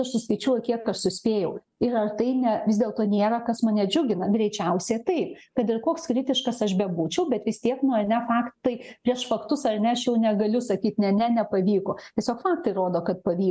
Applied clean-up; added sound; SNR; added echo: none; none; none; none.